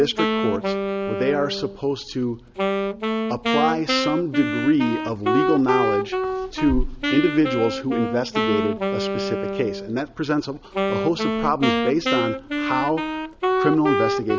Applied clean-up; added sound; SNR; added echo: none; Wind instrument, woodwind instrument; 1 dB; none.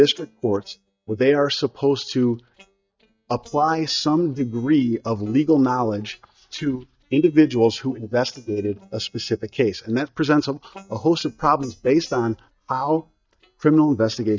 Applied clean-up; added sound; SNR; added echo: neural mask model DeepFilterNet 3.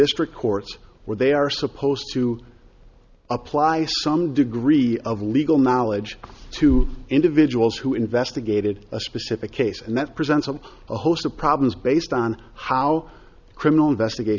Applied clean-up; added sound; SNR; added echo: none; none; none; none.